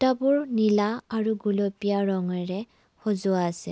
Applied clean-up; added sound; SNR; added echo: none; none; none; none.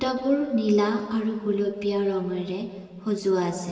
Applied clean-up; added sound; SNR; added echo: none; none; none; reverberation time 2.0 s.